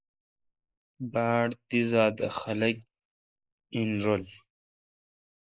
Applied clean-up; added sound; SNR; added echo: neural mask model Resemble Enhance denoiser.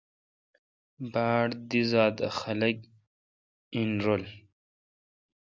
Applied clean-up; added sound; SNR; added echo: none; none; none; none.